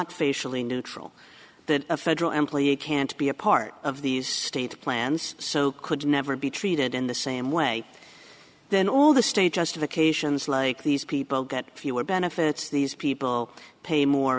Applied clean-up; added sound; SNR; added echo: none; none; none; none.